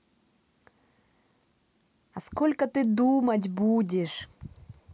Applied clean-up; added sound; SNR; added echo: none; none; none; none.